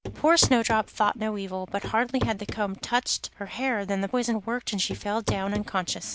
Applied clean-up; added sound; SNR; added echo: none; Walk, footsteps / Run / Wood; 8 dB; none.